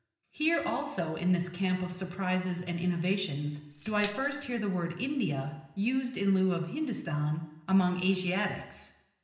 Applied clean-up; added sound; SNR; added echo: none; Tambourine; -1 dB; reverberation time 0.9 s.